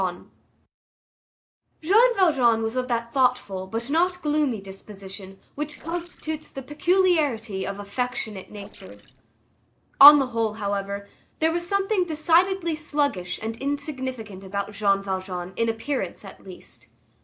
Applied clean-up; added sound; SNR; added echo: neural separator model SepFormer DNS4.